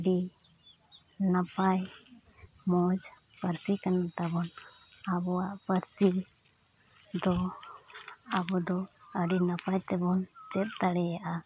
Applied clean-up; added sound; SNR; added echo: none; none; none; none.